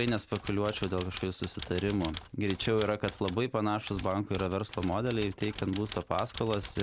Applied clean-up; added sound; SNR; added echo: none; Typewriter; 11 dB; none.